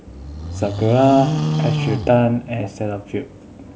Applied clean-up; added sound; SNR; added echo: none; Livestock, farm animals, working animals; 4 dB; none.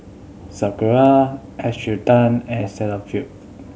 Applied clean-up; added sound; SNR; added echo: none; none; none; none.